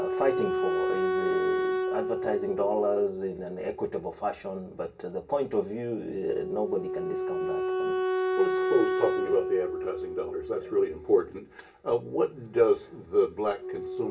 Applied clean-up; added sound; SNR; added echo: none; Wind instrument, woodwind instrument; 2 dB; reverberation time 0.2 s.